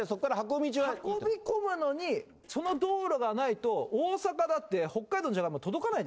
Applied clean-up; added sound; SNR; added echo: neural separator model SepFormer DNS4.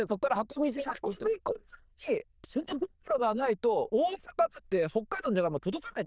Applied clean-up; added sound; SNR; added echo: neural diffusion model UNIVERSE++.